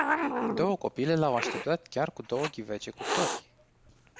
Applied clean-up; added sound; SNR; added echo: none; Hiss; 2 dB; none.